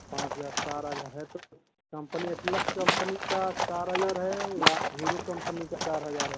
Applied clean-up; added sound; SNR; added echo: none; Livestock, farm animals, working animals; -2 dB; none.